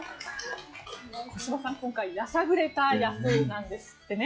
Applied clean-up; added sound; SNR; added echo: classical method log-MMSE.